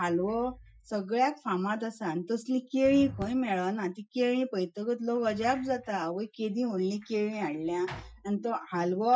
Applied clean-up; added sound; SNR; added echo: classical method Wiener filter.